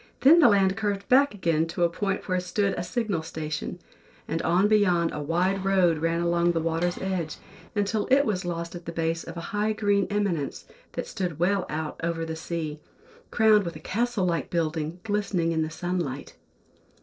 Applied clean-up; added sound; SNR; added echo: neural separator model SepFormer DNS4.